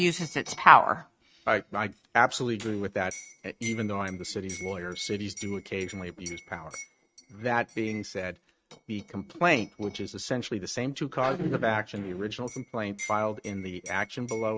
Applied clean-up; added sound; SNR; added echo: neural mask model RNNoise.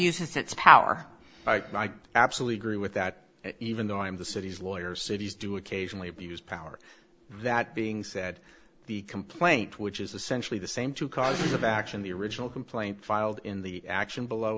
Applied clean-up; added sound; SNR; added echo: none; none; none; none.